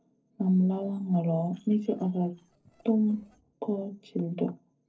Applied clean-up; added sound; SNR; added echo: neural separator model SepFormer DNS4.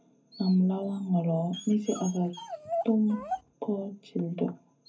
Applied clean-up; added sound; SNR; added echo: none; Dog; 12 dB; reverberation time 0.3 s.